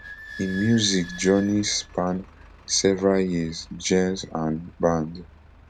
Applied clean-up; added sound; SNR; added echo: none; Squeak / Idling; 18 dB; none.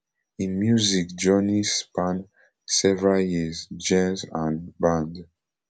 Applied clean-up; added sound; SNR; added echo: none; none; none; none.